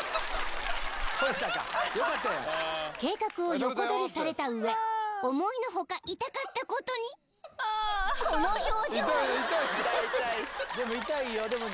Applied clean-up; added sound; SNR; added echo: none; Meow; 4 dB; none.